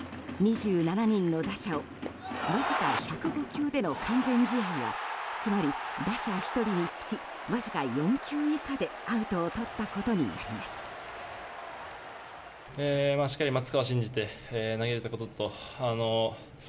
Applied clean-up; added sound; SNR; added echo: none; none; none; none.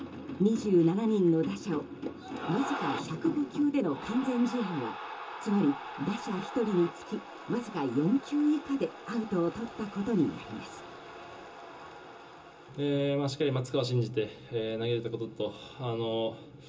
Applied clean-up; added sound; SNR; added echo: none; none; none; reverberation time 0.2 s.